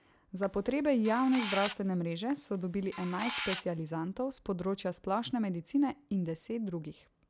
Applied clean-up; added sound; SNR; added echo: none; Camera; 1 dB; none.